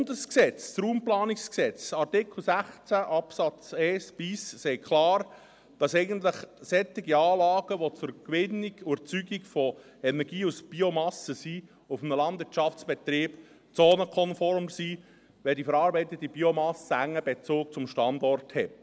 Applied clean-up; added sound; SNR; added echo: none; none; none; none.